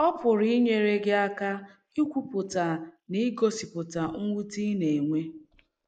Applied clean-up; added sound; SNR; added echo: neural mask model Resemble Enhance denoiser.